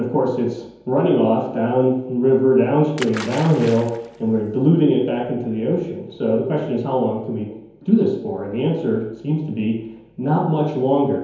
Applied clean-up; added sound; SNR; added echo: none; Splash, splatter; 17 dB; reverberation time 0.9 s.